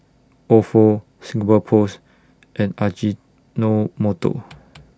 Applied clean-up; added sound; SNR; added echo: none; none; none; none.